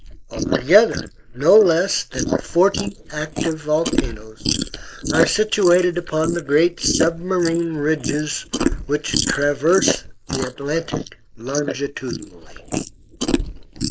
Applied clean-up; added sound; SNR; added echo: neural mask model Resemble Enhance denoiser.